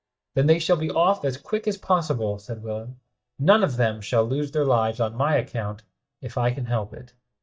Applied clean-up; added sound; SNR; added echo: neural mask model DeepFilterNet 3.